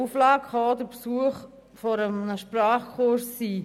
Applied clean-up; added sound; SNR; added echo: none; none; none; none.